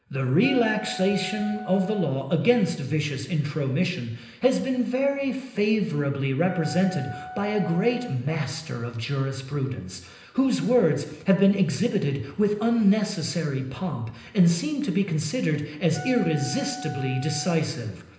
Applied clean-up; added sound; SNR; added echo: none; Wind instrument, woodwind instrument; 15 dB; reverberation time 0.9 s.